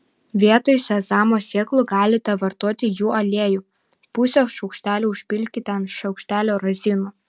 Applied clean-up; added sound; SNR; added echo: none; none; none; none.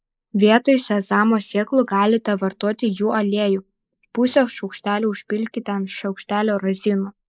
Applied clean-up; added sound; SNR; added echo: neural mask model Resemble Enhance denoiser.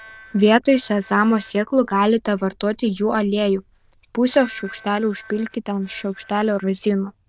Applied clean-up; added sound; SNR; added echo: neural diffusion model UNIVERSE++.